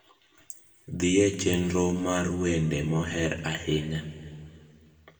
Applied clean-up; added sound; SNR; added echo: none; none; none; reverberation time 2.3 s.